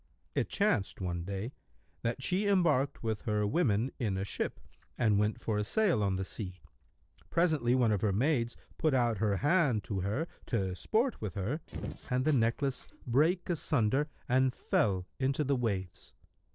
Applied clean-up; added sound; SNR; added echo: neural separator model SepFormer DNS4.